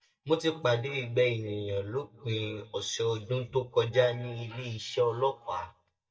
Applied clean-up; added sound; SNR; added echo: neural mask model DeepFilterNet 3.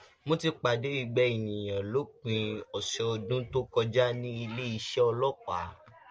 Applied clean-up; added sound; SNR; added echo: none; none; none; none.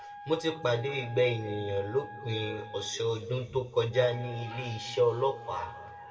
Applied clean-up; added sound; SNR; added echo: none; Wind instrument, woodwind instrument; 15 dB; reverberation time 1.8 s.